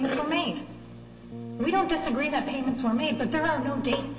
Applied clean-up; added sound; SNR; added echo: none; Keyboard (musical); 13 dB; reverberation time 0.8 s.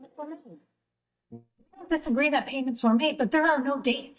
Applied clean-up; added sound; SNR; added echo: neural mask model DeepFilterNet 3.